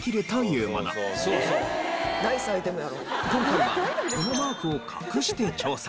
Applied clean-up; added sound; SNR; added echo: none; none; none; none.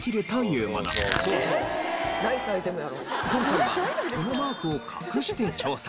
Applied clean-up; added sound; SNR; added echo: none; Crushing; 2 dB; none.